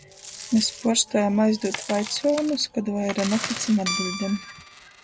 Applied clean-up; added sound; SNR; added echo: none; Coin (dropping) + Guitar; 11 dB; none.